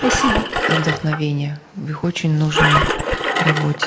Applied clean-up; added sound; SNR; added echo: none; Engine; 0 dB; none.